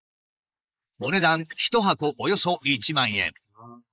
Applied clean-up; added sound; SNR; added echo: neural mask model Resemble Enhance denoiser.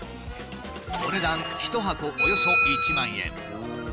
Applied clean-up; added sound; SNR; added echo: none; Bell; -2 dB; none.